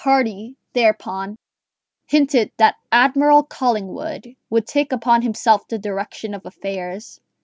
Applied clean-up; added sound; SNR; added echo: none; none; none; none.